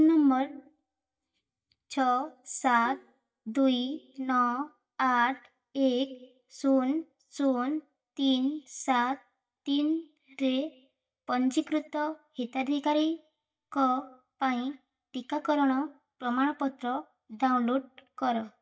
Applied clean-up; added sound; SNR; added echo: neural mask model DeepFilterNet 3.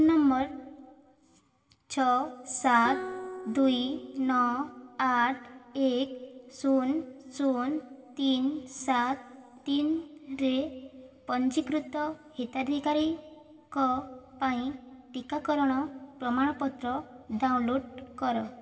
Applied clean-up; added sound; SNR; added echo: none; Guitar; 13 dB; reverberation time 1.3 s.